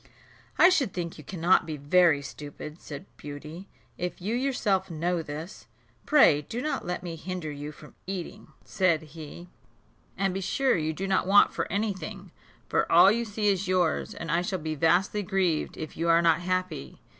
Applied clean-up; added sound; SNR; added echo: none; none; none; none.